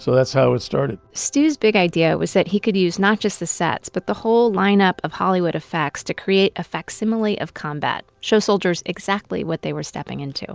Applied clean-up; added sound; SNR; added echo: none; none; none; none.